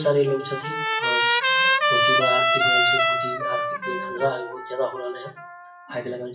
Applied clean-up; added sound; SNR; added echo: classical method WPE with log-MMSE.